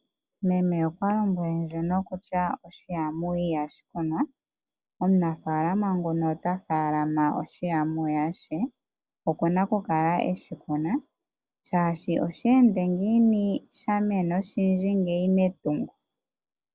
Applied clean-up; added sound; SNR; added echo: none; none; none; none.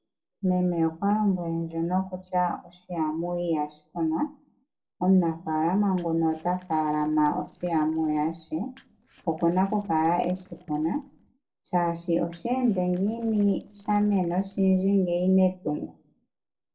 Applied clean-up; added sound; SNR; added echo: neural separator model SepFormer DNS4.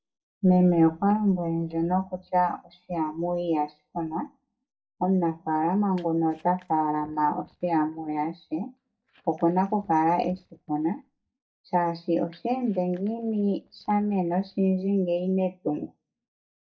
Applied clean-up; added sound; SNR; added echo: neural mask model DeepFilterNet 3.